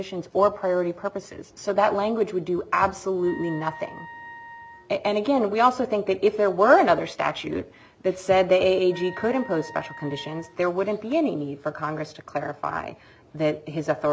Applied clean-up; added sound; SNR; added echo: none; Wind instrument, woodwind instrument; 19 dB; none.